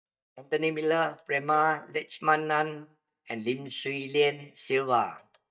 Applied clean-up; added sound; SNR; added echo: neural mask model DeepFilterNet 3.